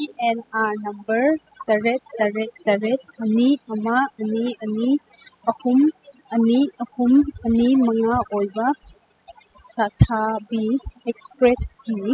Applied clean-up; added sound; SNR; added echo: classical method spectral subtraction.